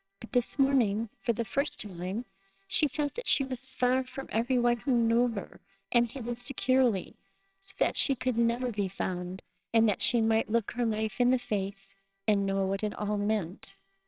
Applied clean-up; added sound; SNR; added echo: neural separator model SepFormer WHAMR!.